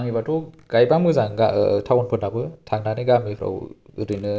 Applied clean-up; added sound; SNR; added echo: none; none; none; none.